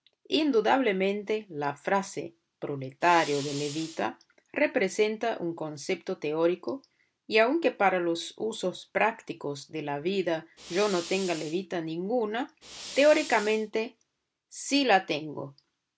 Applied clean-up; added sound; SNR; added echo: none; Fire; 13 dB; none.